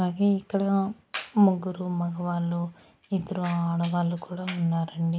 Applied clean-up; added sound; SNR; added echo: none; none; none; none.